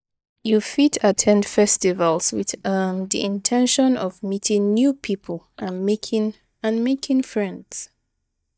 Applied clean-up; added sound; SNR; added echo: neural mask model DeepFilterNet 3.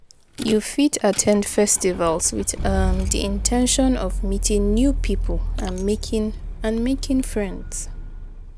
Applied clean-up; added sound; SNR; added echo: none; Rattle / Engine starting / Car; 4 dB; none.